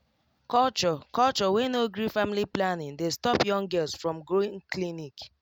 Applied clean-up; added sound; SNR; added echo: none; none; none; none.